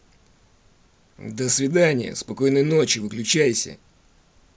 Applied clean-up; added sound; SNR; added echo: none; none; none; none.